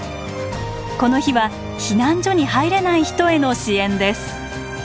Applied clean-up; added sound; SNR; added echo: none; none; none; none.